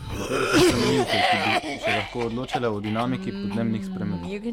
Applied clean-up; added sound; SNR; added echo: none; Cough; -4 dB; none.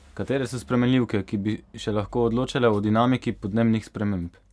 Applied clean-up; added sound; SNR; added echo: none; none; none; none.